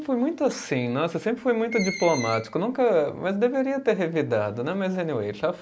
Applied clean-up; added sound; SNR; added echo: none; Screech; 13 dB; none.